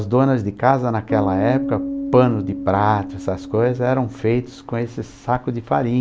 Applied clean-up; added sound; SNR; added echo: none; Bass guitar; 9 dB; none.